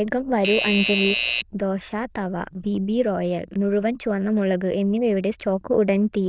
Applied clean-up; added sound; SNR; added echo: neural diffusion model UNIVERSE++.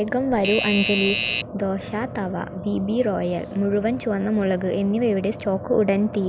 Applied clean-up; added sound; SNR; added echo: none; Doorbell; 3 dB; none.